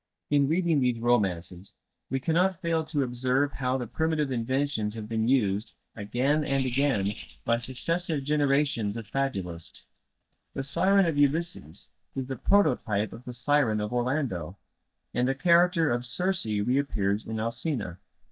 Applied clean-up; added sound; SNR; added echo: neural mask model DeepFilterNet 3.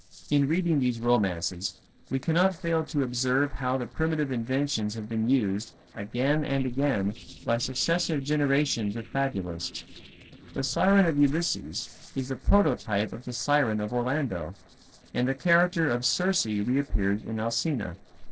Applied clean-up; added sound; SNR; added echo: neural separator model SepFormer DNS4.